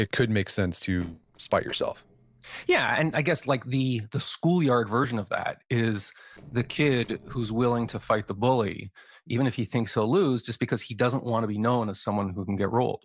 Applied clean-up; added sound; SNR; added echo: neural separator model SepFormer DNS4.